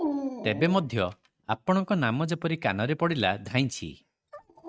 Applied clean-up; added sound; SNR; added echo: neural mask model RNNoise.